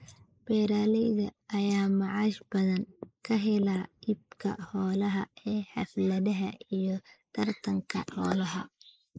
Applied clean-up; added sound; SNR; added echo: neural mask model Resemble Enhance denoiser.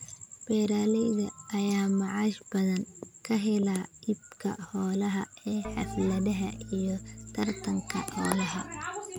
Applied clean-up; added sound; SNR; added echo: none; Organ; 12 dB; none.